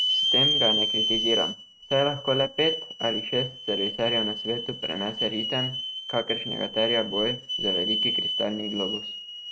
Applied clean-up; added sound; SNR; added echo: neural mask model RNNoise.